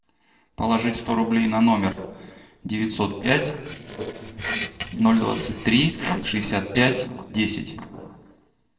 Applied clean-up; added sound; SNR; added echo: neural separator model SepFormer DNS4.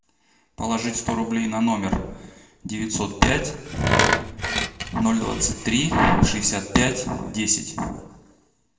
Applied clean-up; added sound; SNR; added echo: none; Tools; 0 dB; reverberation time 0.7 s.